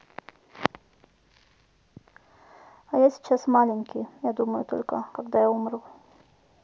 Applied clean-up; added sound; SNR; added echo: none; none; none; none.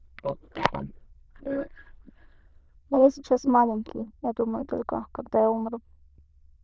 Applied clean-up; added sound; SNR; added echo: neural diffusion model UNIVERSE++.